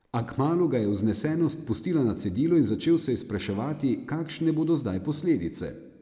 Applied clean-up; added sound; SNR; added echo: none; none; none; none.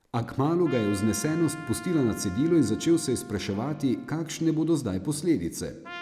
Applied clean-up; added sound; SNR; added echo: none; Trumpet; 19 dB; none.